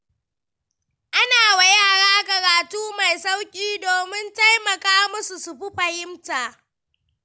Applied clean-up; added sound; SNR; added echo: none; none; none; none.